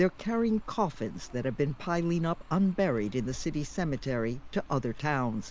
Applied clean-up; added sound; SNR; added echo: none; Clock; 14 dB; none.